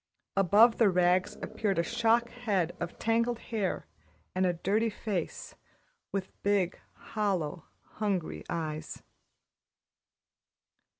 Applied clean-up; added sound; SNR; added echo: none; Animal; 18 dB; none.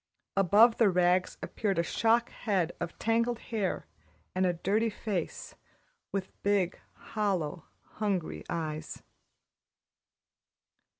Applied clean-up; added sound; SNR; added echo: none; none; none; none.